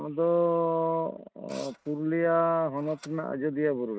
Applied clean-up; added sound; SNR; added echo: neural mask model RNNoise.